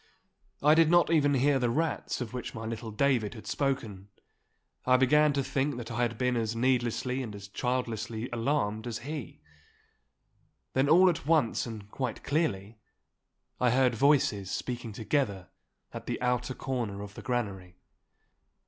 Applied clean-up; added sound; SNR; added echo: none; none; none; none.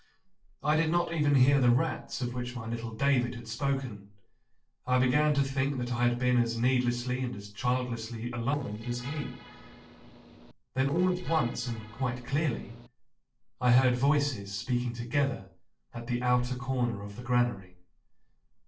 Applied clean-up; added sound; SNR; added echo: neural separator model SepFormer DNS4.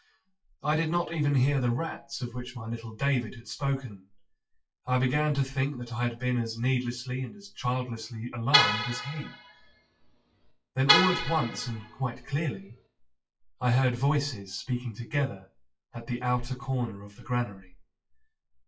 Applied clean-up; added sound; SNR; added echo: classical method WPE with log-MMSE.